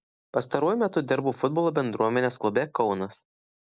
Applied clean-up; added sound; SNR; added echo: none; none; none; none.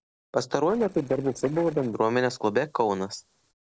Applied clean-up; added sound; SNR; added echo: neural separator model SepFormer DNS4.